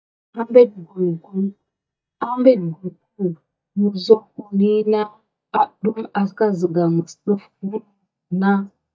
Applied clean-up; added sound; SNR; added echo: neural mask model DeepFilterNet 3.